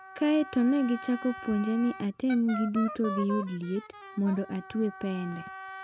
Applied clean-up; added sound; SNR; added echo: none; Wind instrument, woodwind instrument; 12 dB; none.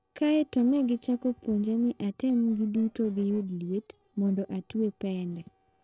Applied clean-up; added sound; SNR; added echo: neural separator model SepFormer DNS4.